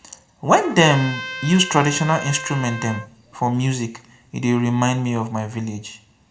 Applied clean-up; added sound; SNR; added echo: none; Trumpet; 12 dB; reverberation time 0.5 s.